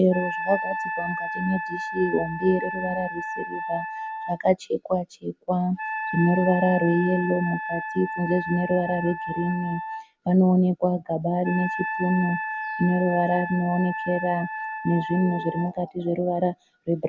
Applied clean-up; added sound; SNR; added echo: none; Wind instrument, woodwind instrument; 7 dB; none.